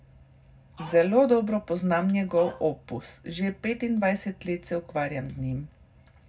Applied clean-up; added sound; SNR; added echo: none; Dog; 17 dB; reverberation time 0.3 s.